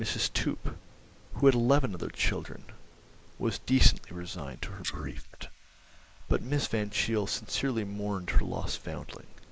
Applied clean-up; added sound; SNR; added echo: neural mask model Resemble Enhance denoiser.